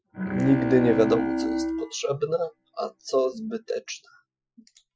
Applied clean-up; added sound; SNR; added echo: classical method Wiener filter.